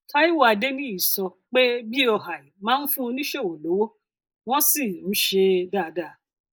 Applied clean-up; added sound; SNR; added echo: neural mask model Resemble Enhance denoiser.